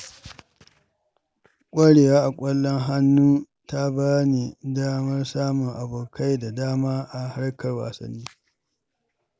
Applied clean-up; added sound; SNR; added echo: none; none; none; none.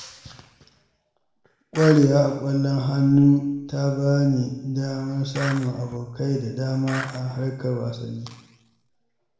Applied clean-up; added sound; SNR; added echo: none; Skateboard; 11 dB; reverberation time 0.9 s.